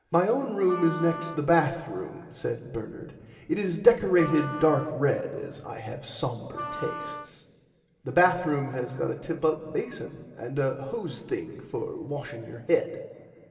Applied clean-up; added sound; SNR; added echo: none; Wind instrument, woodwind instrument; 11 dB; reverberation time 2.0 s.